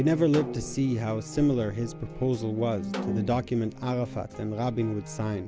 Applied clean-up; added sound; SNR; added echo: none; Snare drum; 15 dB; none.